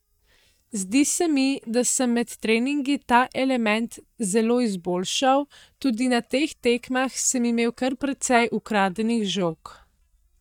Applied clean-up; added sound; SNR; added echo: neural mask model DeepFilterNet 3.